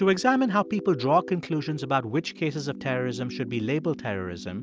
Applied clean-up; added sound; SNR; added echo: none; none; none; none.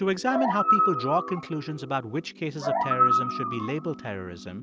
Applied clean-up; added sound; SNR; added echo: none; Animal; -2 dB; none.